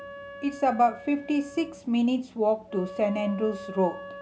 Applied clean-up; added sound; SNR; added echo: none; Wind instrument, woodwind instrument; 15 dB; none.